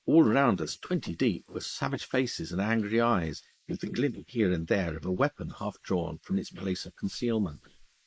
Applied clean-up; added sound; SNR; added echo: neural mask model Resemble Enhance denoiser.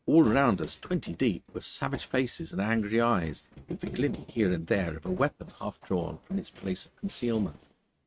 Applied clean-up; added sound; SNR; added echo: neural mask model RNNoise.